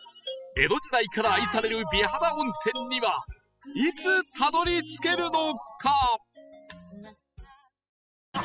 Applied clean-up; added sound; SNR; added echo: classical method spectral subtraction.